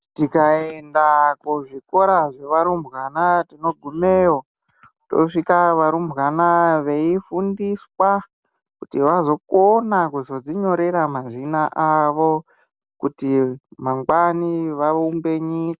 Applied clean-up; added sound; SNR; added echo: none; none; none; none.